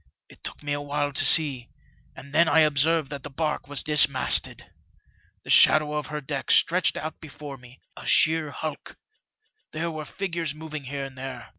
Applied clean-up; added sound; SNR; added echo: none; none; none; none.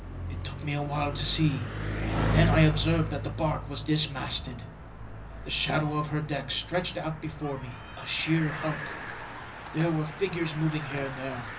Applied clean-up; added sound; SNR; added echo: none; Bicycle; 4 dB; reverberation time 0.4 s.